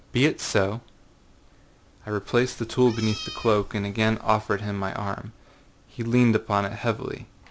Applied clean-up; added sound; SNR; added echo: none; Meow; 14 dB; none.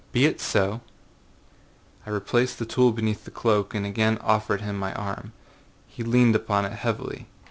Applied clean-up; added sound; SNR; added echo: none; none; none; none.